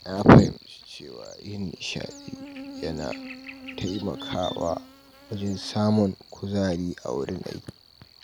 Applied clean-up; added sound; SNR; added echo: none; Buzz; 17 dB; none.